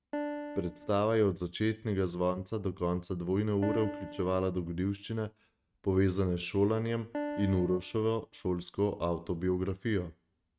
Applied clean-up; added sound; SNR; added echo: neural mask model RNNoise.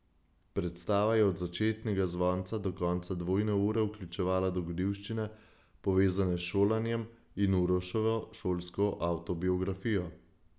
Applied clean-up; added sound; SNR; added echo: none; none; none; none.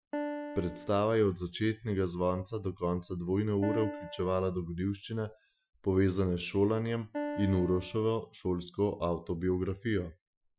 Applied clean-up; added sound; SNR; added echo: classical method Wiener filter.